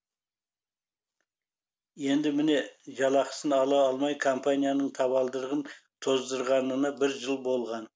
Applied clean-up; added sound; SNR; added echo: none; none; none; none.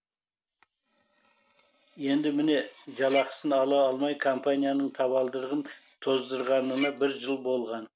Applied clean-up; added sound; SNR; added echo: none; Cutlery, silverware; 17 dB; none.